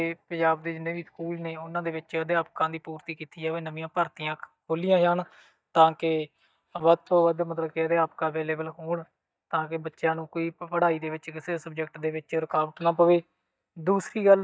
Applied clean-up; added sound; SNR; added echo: neural mask model DeepFilterNet 3.